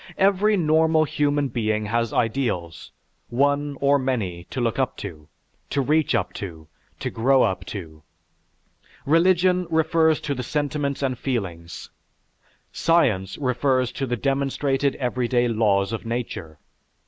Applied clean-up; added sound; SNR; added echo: none; none; none; none.